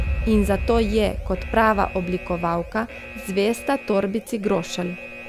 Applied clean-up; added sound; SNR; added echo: none; Alarm; 7 dB; none.